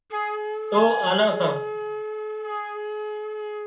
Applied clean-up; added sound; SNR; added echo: none; Wind instrument, woodwind instrument; 3 dB; reverberation time 0.4 s.